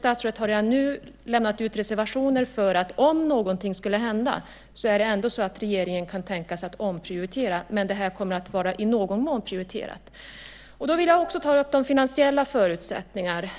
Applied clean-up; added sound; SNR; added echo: none; Ringtone / Chime; 18 dB; none.